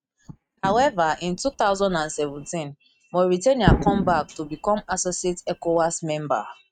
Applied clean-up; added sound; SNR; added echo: neural mask model RNNoise.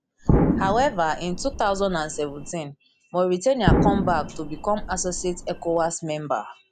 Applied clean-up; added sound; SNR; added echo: none; Explosion; 0 dB; none.